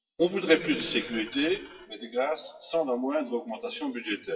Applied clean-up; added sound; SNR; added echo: classical method WPE with log-MMSE.